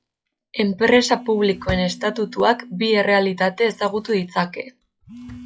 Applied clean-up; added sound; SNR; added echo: classical method log-MMSE.